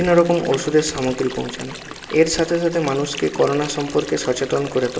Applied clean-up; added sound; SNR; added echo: none; Stream; 15 dB; reverberation time 2.6 s.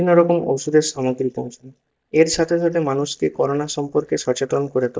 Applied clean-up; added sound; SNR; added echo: neural mask model DeepFilterNet 3.